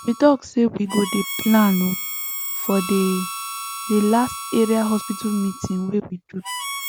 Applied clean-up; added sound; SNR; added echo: none; Harmonica; 9 dB; none.